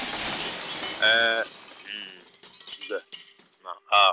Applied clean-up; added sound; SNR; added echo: none; Shatter; 11 dB; none.